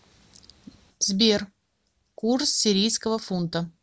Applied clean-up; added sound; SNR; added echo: none; none; none; none.